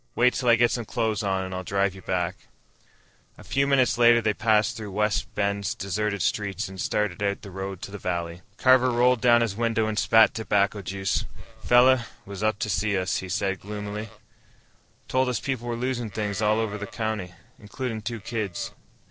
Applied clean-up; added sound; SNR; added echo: neural separator model SepFormer DNS4.